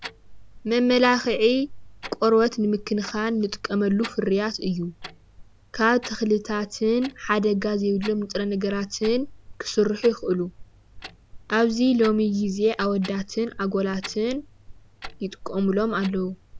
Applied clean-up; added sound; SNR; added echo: none; Clock; 17 dB; none.